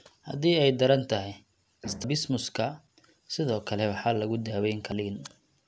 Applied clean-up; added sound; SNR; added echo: none; none; none; none.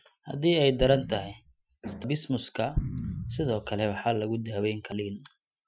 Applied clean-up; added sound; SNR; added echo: classical method Wiener filter.